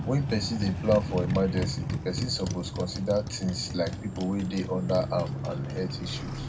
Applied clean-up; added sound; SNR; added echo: none; Motorcycle; 3 dB; reverberation time 0.3 s.